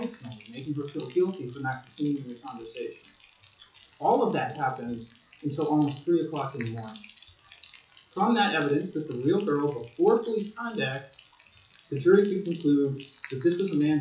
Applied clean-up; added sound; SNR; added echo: classical method WPE with log-MMSE.